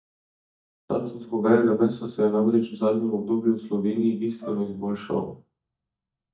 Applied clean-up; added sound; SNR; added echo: neural mask model DeepFilterNet 3.